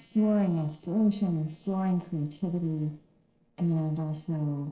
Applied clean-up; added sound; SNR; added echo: neural separator model SepFormer DNS4.